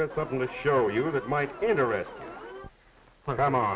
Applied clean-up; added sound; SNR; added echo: none; Alarm; 14 dB; none.